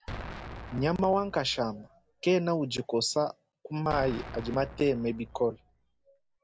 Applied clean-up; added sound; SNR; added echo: none; Explosion; 13 dB; none.